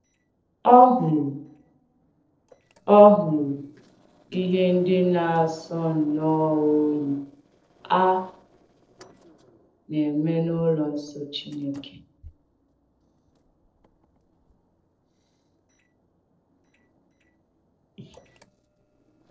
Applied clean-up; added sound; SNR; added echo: neural separator model SepFormer DNS4.